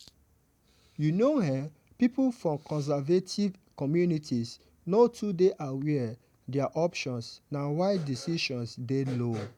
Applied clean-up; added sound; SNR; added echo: none; none; none; none.